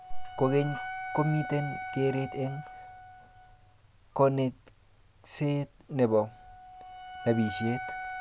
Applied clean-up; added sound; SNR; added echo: none; Wind instrument, woodwind instrument; 11 dB; none.